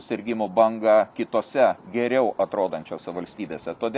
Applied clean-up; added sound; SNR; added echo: none; none; none; none.